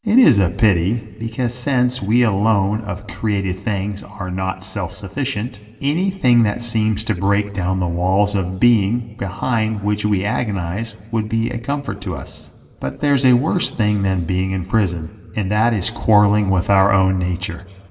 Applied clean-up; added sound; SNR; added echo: none; none; none; reverberation time 2.4 s.